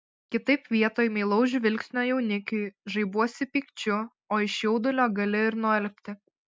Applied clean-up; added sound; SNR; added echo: none; none; none; none.